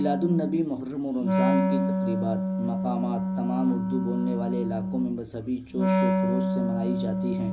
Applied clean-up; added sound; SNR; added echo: none; Wind instrument, woodwind instrument; -3 dB; none.